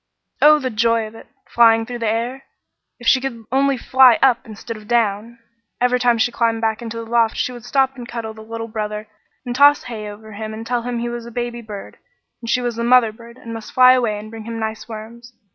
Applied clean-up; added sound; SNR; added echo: none; none; none; none.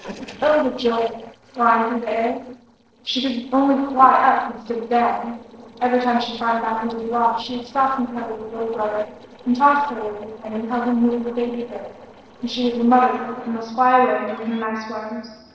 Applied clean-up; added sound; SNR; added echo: neural separator model SepFormer DNS4.